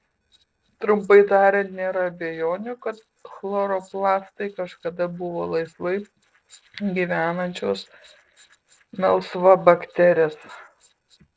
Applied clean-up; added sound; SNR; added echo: neural separator model SepFormer DNS4.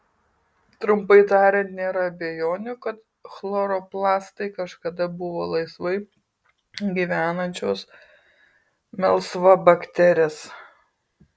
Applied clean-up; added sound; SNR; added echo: none; none; none; none.